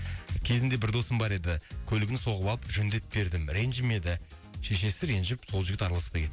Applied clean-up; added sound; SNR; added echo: none; none; none; none.